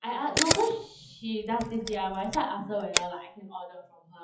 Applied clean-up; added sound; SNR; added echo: classical method WPE with log-MMSE.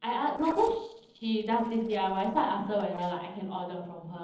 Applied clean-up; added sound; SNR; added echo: neural separator model SepFormer DNS4.